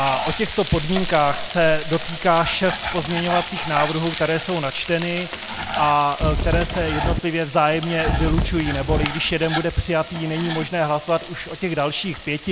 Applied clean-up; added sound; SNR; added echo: none; Wind + Frying (food); 4 dB; none.